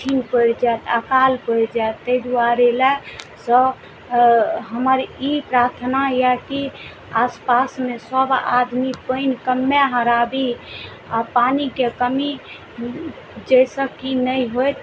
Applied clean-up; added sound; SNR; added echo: none; none; none; none.